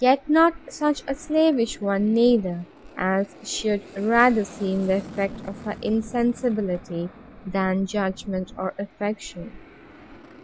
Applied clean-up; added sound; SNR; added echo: none; Aircraft; 20 dB; none.